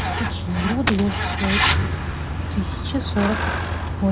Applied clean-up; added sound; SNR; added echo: none; Coin (dropping) + Truck; -2 dB; none.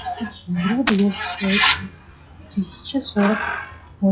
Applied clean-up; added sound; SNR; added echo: classical method log-MMSE.